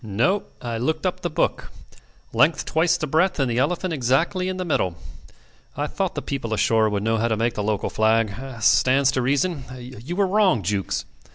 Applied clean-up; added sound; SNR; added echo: none; none; none; none.